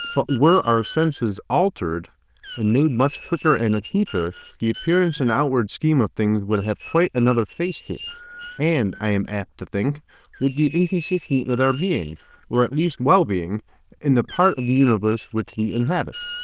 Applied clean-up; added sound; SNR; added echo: neural diffusion model UNIVERSE++.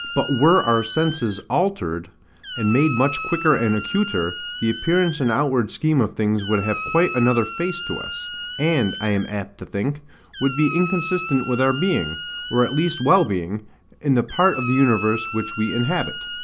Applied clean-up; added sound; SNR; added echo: none; Squeak; 10 dB; none.